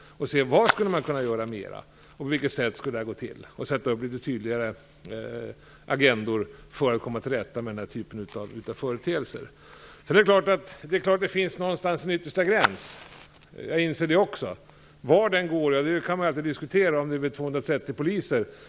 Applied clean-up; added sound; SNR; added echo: none; Fire; 14 dB; none.